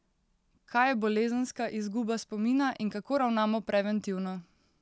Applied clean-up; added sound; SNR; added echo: none; none; none; none.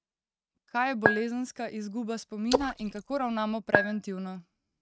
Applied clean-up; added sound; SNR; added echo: neural mask model RNNoise.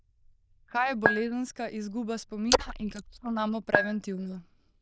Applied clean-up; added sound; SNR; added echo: neural diffusion model UNIVERSE++.